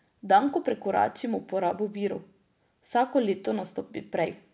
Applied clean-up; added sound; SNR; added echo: none; none; none; none.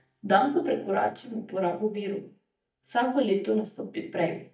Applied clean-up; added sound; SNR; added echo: neural mask model DeepFilterNet 3.